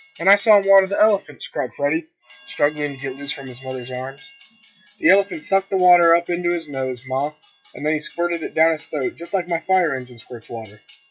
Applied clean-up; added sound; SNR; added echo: classical method log-MMSE.